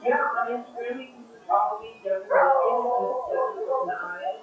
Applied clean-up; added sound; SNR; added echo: classical method WPE with log-MMSE.